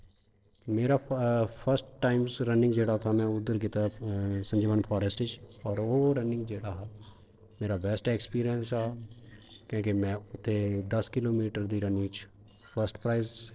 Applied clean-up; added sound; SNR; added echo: neural separator model SepFormer DNS4.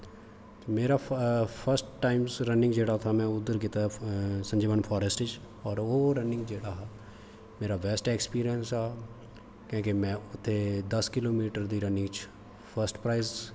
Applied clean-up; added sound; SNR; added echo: none; none; none; none.